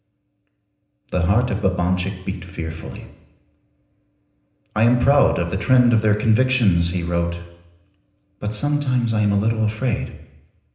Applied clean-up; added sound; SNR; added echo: none; none; none; reverberation time 0.9 s.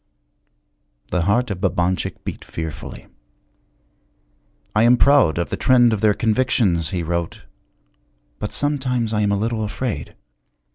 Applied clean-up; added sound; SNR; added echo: none; none; none; none.